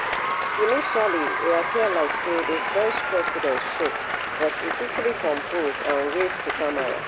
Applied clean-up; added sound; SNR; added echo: none; Applause; 1 dB; none.